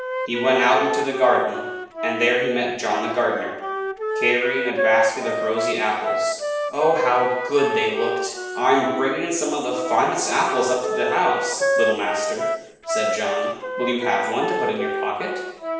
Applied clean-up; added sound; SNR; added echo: none; Wind instrument, woodwind instrument; 3 dB; reverberation time 1.0 s.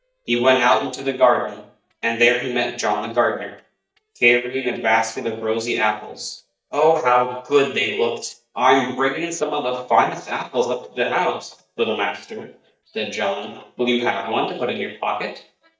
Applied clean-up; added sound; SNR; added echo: neural mask model DeepFilterNet 3.